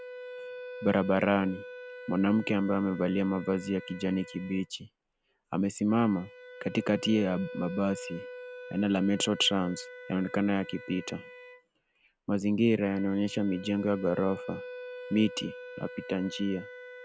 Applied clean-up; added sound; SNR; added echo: none; Wind instrument, woodwind instrument; 14 dB; none.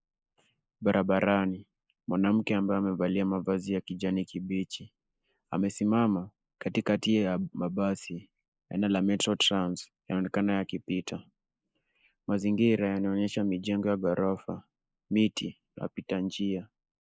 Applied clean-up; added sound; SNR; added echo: neural mask model Resemble Enhance denoiser.